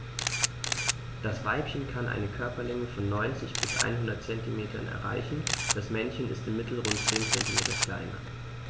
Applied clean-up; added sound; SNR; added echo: none; Camera; 2 dB; none.